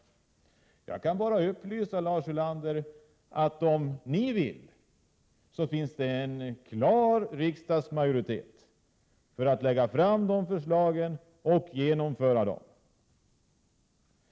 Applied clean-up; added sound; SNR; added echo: none; none; none; none.